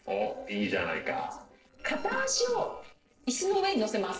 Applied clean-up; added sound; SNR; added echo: neural separator model SepFormer DNS4.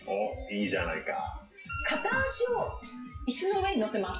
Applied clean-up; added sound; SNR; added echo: classical method WPE with log-MMSE.